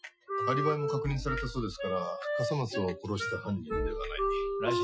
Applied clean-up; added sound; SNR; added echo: classical method Wiener filter.